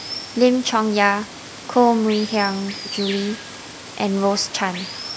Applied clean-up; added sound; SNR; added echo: none; Water; 12 dB; none.